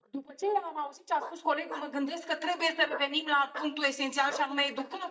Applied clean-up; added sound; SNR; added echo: neural mask model DeepFilterNet 3.